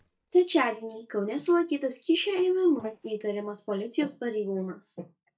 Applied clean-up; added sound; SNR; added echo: neural mask model DeepFilterNet 3.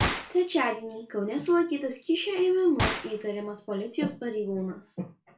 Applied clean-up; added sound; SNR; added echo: none; Gunshot, gunfire; 8 dB; reverberation time 0.3 s.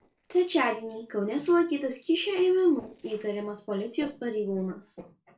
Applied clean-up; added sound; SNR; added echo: neural separator model SepFormer DNS4.